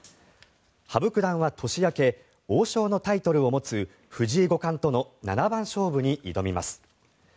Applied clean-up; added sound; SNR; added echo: none; none; none; none.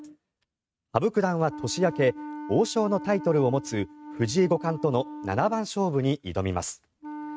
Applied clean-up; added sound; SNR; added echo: neural mask model RNNoise.